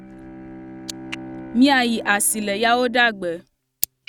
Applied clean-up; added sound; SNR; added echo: neural mask model RNNoise.